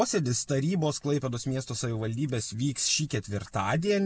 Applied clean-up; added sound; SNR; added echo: none; none; none; none.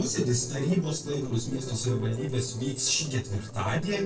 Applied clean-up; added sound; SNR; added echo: neural separator model SepFormer DNS4.